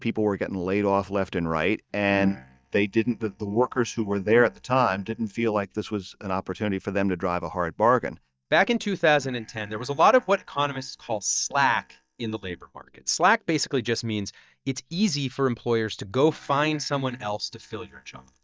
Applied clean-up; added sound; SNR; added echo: neural mask model DeepFilterNet 3.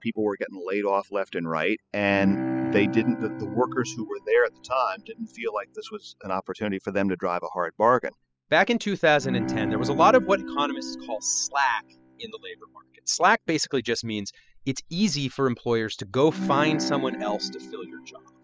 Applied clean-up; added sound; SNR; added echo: classical method spectral subtraction.